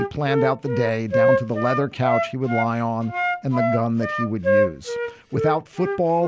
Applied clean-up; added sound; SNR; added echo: none; Wind instrument, woodwind instrument; 1 dB; none.